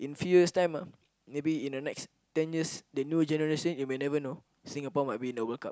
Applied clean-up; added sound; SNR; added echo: none; none; none; none.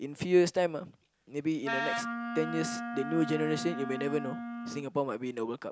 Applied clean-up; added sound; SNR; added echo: none; Wind instrument, woodwind instrument; 5 dB; none.